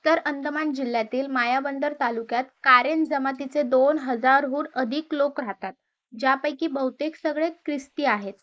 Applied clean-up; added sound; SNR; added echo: neural mask model Resemble Enhance denoiser.